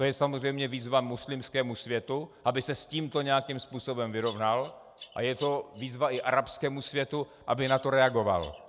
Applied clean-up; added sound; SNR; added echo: none; Bird vocalization, bird call, bird song; 16 dB; none.